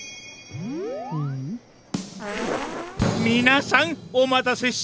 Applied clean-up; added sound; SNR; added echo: none; Snare drum; 15 dB; none.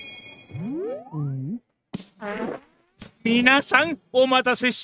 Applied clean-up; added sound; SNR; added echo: neural mask model RNNoise.